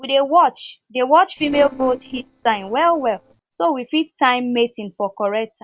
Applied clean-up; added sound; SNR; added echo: neural separator model SepFormer DNS4.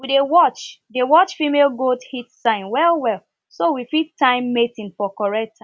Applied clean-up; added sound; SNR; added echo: none; none; none; none.